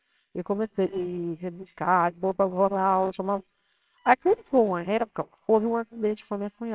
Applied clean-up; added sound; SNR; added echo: neural separator model SepFormer WHAMR!.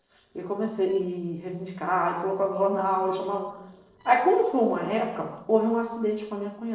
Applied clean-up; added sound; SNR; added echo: neural separator model SepFormer DNS4.